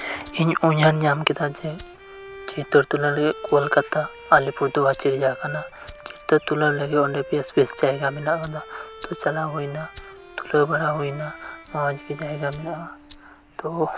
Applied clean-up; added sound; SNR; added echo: none; Bowed string instrument + Fire; 18 dB; none.